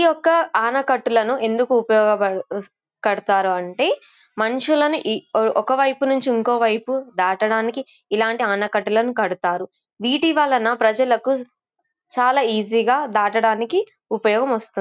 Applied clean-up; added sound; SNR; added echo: none; none; none; none.